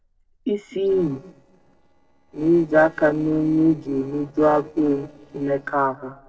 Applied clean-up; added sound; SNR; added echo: neural separator model SepFormer DNS4.